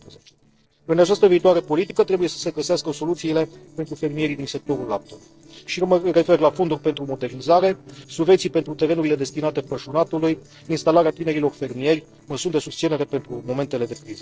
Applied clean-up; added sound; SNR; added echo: neural separator model SepFormer DNS4.